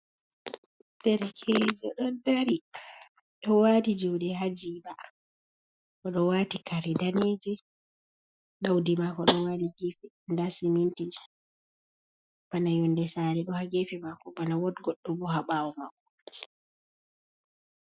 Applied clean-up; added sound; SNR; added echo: classical method Wiener filter.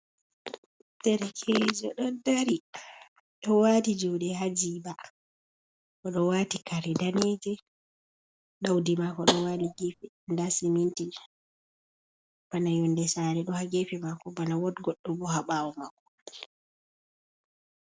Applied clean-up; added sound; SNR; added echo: none; Tap; 2 dB; none.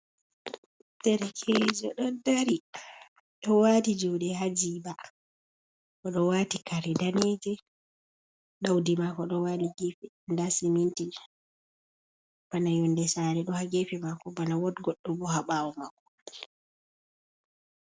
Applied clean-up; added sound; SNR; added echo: none; none; none; none.